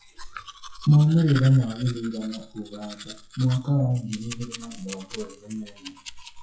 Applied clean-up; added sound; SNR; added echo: classical method WPE with log-MMSE.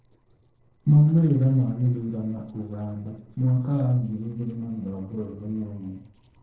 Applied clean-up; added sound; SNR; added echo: neural separator model SepFormer DNS4.